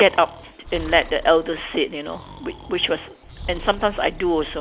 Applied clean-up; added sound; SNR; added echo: none; Breathing; 15 dB; none.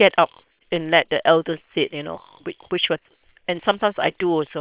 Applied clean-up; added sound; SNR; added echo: neural separator model SepFormer WHAM!.